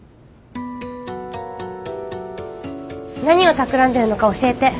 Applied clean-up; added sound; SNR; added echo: none; none; none; none.